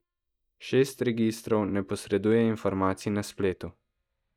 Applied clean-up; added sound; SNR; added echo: neural mask model DeepFilterNet 3.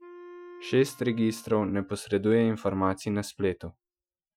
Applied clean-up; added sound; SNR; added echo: classical method Wiener filter.